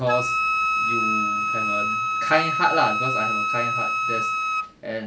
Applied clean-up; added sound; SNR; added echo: none; Wind instrument, woodwind instrument; -4 dB; none.